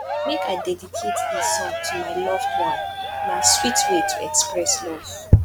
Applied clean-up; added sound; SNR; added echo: none; Cheering; 2 dB; none.